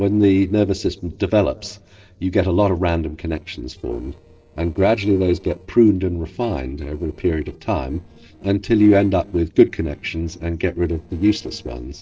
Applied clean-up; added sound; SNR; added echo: neural separator model SepFormer DNS4.